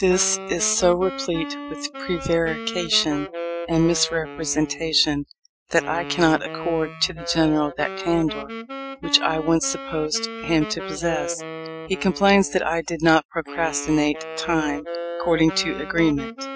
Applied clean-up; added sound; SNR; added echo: classical method Wiener filter.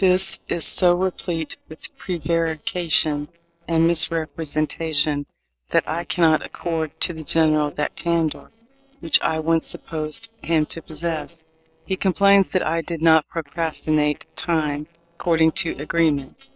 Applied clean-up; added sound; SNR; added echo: neural separator model SepFormer DNS4.